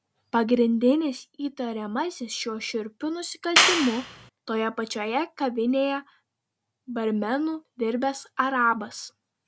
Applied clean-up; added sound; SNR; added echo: none; Clapping; -5 dB; none.